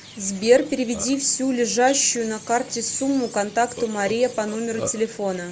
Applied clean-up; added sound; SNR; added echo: none; Chirp, tweet + Burping, eructation; 15 dB; none.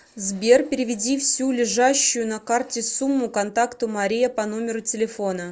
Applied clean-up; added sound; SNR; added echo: none; none; none; none.